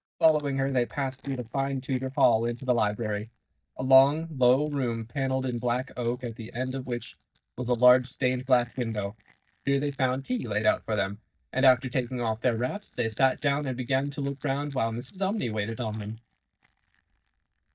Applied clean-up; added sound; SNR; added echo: neural mask model DeepFilterNet 3.